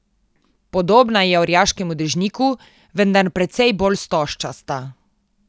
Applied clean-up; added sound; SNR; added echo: none; none; none; none.